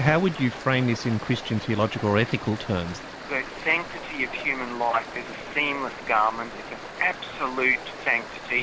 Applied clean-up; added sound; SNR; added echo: none; Stream; 12 dB; none.